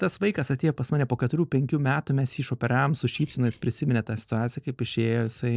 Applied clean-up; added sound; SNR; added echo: neural separator model SepFormer DNS4.